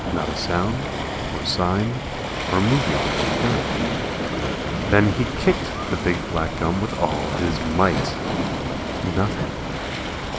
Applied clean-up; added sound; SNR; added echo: none; Waves, surf; 1 dB; none.